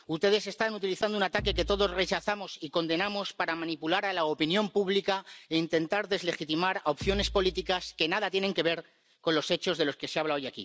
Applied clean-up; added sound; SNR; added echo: none; Bass drum; 11 dB; none.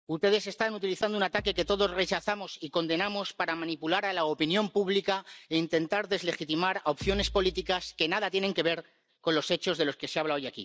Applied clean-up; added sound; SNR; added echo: neural mask model DeepFilterNet 3.